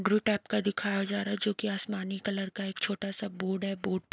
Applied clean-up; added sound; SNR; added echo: none; none; none; none.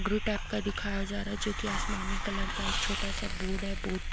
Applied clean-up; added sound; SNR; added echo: none; Hiss; -2 dB; none.